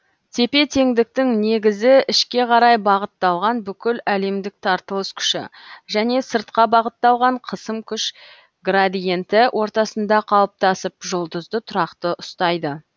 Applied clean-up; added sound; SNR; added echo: none; none; none; none.